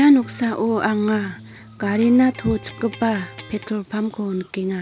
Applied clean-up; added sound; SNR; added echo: none; Electric guitar; 19 dB; none.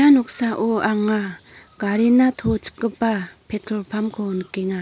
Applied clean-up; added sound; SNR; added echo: none; none; none; none.